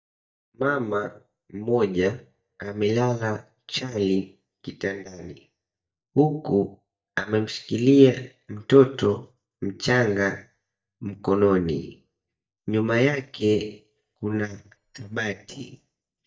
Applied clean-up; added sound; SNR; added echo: neural mask model DeepFilterNet 3.